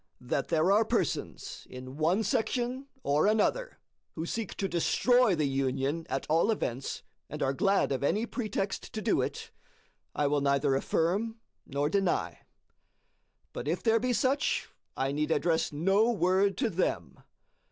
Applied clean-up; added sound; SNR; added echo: none; none; none; none.